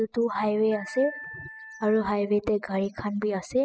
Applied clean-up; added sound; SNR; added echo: classical method spectral subtraction.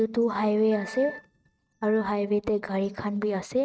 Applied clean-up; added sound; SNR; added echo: neural mask model RNNoise.